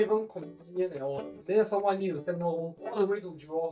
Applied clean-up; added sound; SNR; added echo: neural mask model DeepFilterNet 3.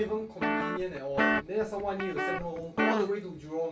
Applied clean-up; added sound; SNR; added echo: none; Guitar; -3 dB; reverberation time 0.2 s.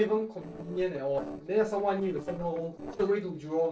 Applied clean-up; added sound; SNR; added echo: neural separator model SepFormer DNS4.